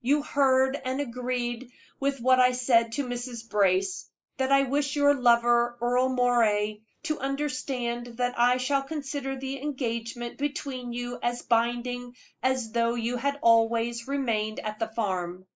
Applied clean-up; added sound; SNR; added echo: neural mask model Resemble Enhance denoiser.